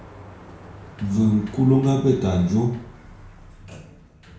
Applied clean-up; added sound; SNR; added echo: none; Sliding door; 19 dB; reverberation time 0.6 s.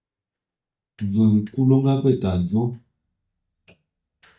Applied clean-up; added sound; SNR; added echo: neural mask model DeepFilterNet 3.